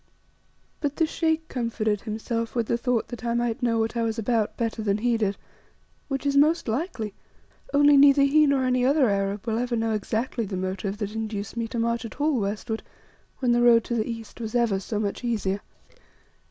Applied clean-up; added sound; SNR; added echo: none; none; none; none.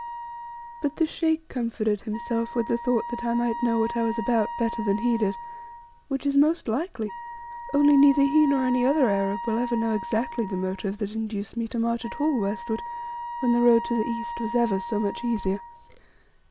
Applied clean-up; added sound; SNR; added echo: none; Wind instrument, woodwind instrument; 10 dB; none.